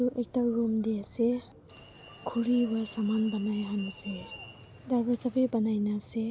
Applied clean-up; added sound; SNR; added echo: none; Alarm; 20 dB; none.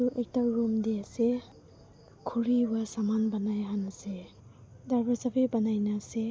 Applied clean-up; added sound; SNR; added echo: none; none; none; none.